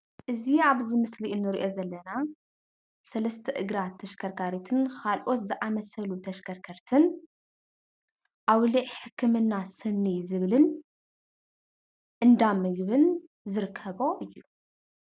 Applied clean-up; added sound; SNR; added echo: none; none; none; none.